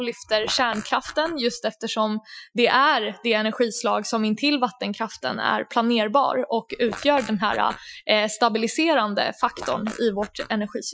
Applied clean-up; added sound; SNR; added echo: classical method Wiener filter.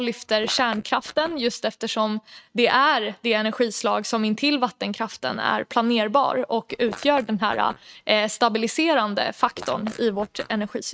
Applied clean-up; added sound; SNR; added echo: neural mask model RNNoise.